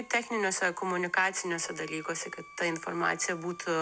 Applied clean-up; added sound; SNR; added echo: none; Wind instrument, woodwind instrument; 19 dB; none.